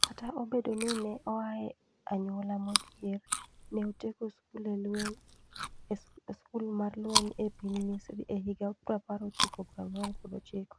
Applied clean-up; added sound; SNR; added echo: none; Chewing, mastication; 2 dB; none.